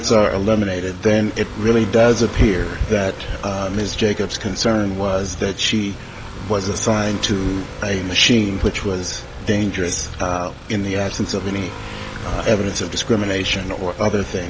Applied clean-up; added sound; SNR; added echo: none; Motorcycle / Accelerating, revving, vroom; 11 dB; none.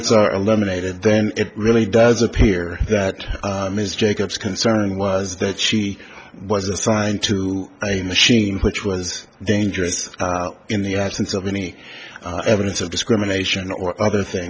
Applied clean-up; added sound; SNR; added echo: none; none; none; none.